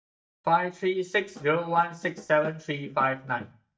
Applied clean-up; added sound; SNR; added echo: neural mask model DeepFilterNet 3.